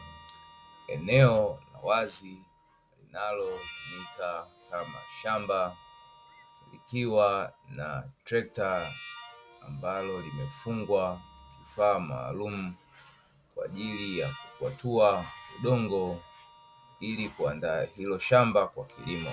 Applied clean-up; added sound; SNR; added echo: none; Harmonica; 20 dB; none.